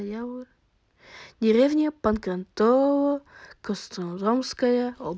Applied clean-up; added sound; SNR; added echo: none; none; none; none.